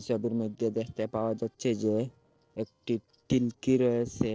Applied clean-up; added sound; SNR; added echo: neural separator model SepFormer DNS4.